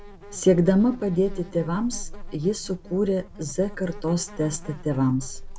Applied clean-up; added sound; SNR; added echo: none; Insect; 13 dB; none.